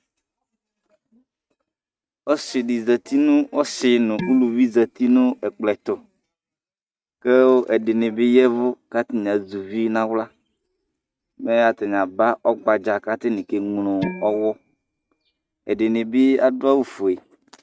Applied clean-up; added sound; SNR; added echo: neural mask model RNNoise.